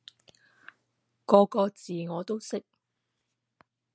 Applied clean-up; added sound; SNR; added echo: none; none; none; none.